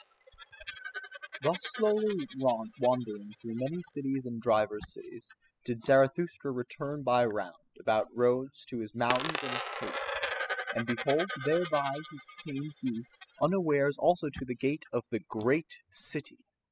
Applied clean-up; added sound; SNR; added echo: classical method spectral subtraction.